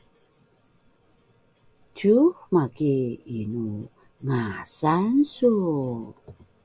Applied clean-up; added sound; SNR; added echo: none; none; none; none.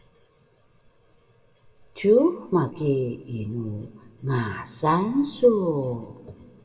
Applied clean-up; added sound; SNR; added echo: none; none; none; reverberation time 1.3 s.